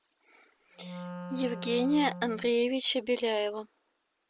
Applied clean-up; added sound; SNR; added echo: none; Wind instrument, woodwind instrument; 11 dB; none.